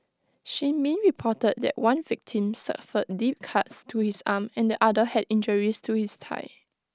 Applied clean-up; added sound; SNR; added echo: none; none; none; none.